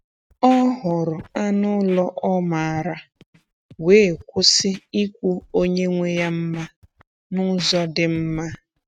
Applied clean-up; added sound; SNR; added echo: neural mask model RNNoise.